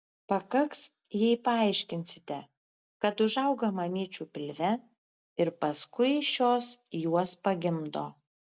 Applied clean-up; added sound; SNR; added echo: none; none; none; none.